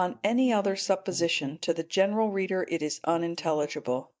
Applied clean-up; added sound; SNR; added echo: neural mask model DeepFilterNet 3.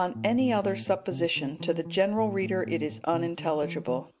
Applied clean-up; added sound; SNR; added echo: none; Bass guitar; 11 dB; none.